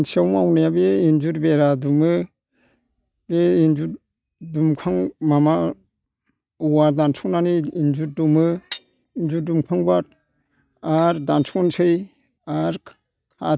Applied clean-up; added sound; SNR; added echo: neural mask model DeepFilterNet 3.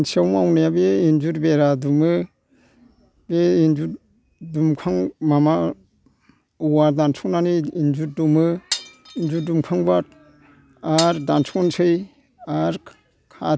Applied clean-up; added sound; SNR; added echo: none; Glass; 13 dB; none.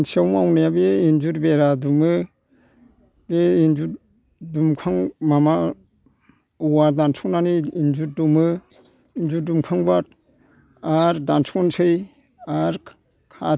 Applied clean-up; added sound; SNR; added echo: neural mask model Resemble Enhance denoiser.